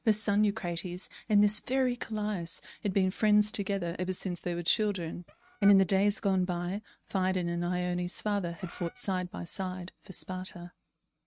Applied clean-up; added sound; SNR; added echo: neural mask model RNNoise.